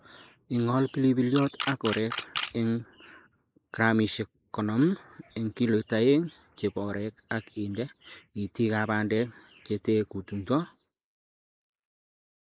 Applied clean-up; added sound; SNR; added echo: neural mask model Resemble Enhance denoiser.